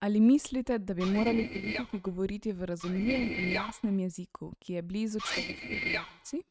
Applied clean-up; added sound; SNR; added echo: neural mask model RNNoise.